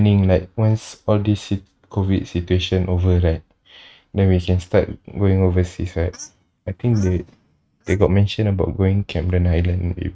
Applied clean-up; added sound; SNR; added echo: neural mask model RNNoise.